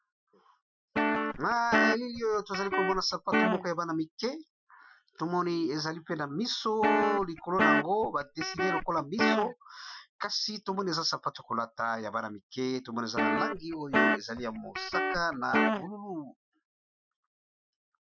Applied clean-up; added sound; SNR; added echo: classical method Wiener filter.